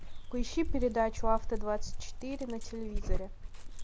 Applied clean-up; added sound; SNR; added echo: none; Dog; -2 dB; none.